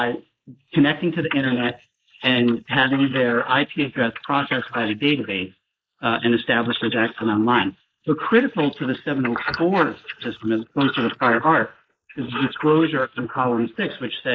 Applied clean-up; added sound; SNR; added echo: neural mask model Resemble Enhance denoiser.